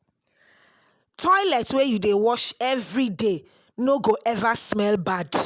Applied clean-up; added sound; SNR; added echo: none; none; none; none.